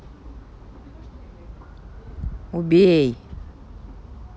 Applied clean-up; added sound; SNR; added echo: none; none; none; none.